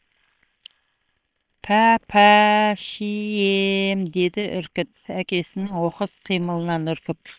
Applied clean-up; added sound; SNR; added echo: neural separator model SepFormer WHAM!.